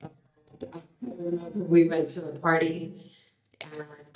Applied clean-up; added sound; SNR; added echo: neural mask model DeepFilterNet 3.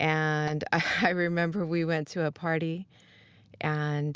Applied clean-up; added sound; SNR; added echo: none; none; none; none.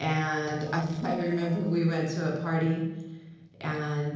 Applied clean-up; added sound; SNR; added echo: neural separator model SepFormer DNS4.